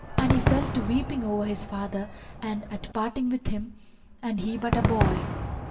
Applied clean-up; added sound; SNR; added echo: none; Crowd / Cheering / Fireworks; 1 dB; reverberation time 0.7 s.